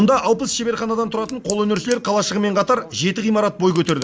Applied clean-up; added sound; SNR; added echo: neural mask model Resemble Enhance denoiser.